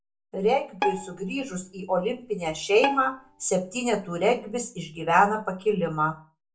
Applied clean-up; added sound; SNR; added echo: none; Bowed string instrument; 9 dB; reverberation time 0.2 s.